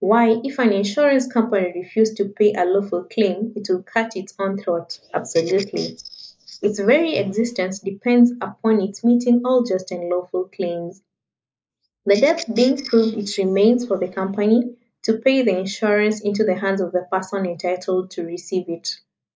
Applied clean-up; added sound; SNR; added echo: neural mask model Resemble Enhance denoiser.